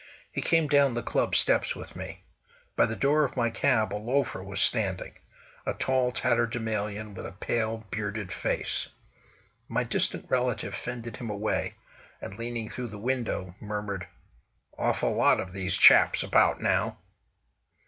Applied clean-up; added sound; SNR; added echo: none; none; none; none.